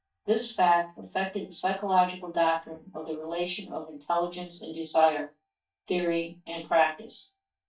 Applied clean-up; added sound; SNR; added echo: neural mask model DeepFilterNet 3.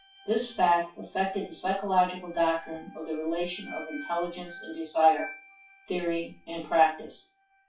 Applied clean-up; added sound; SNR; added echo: classical method WPE with log-MMSE.